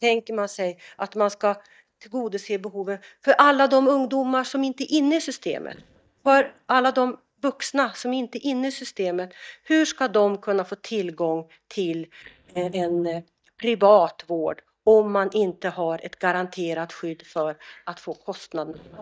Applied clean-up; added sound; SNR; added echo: neural mask model DeepFilterNet 3.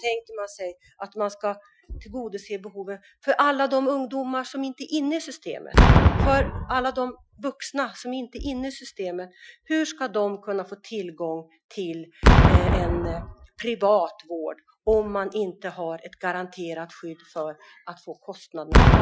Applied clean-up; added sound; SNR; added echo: classical method Wiener filter.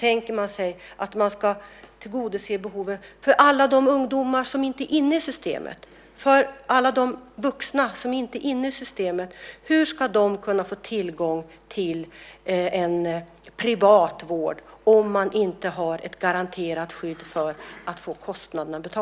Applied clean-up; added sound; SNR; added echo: none; none; none; none.